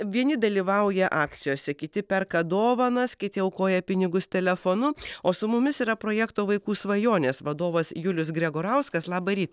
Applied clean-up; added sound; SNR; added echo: neural separator model SepFormer DNS4.